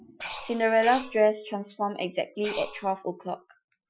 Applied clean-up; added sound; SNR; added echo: classical method Wiener filter.